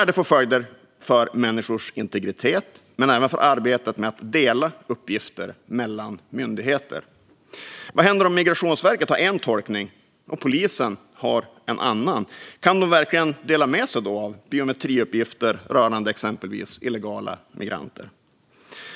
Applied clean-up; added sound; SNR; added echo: none; none; none; none.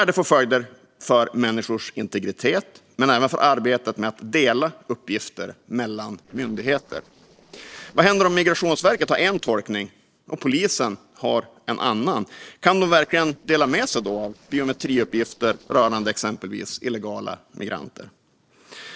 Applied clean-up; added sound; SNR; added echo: neural separator model SepFormer DNS4.